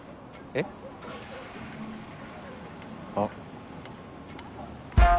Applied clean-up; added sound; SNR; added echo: none; Toilet flush / Water; 16 dB; none.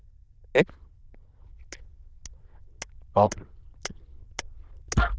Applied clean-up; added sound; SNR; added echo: neural diffusion model UNIVERSE++.